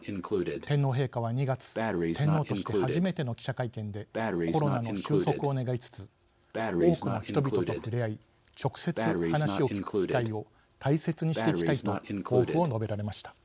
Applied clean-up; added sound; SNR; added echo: none; Breathing; 3 dB; none.